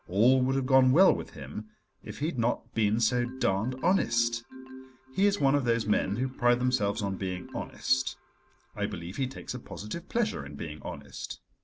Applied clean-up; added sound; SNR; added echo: none; Marimba, xylophone; 17 dB; none.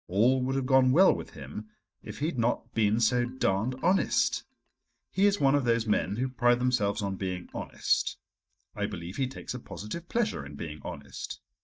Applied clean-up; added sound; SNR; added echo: neural mask model DeepFilterNet 3.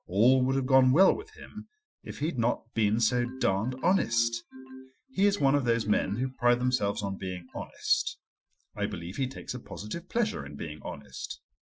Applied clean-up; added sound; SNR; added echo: classical method Wiener filter.